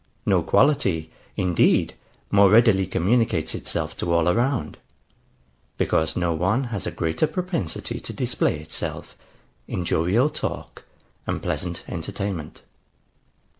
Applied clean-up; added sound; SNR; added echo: none; none; none; none.